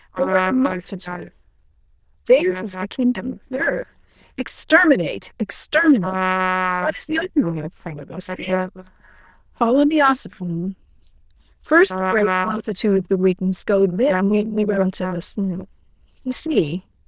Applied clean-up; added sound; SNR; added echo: neural diffusion model UNIVERSE++.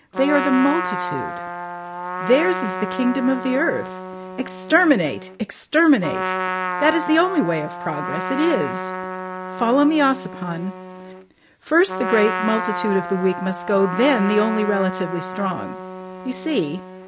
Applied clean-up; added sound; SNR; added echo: none; Trumpet; 7 dB; none.